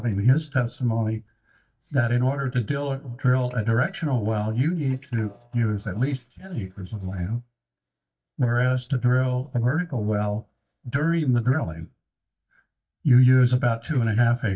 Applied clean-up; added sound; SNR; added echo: neural mask model DeepFilterNet 3.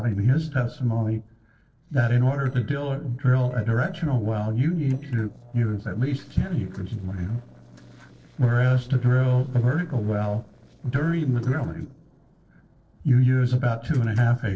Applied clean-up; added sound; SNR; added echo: neural separator model SepFormer DNS4.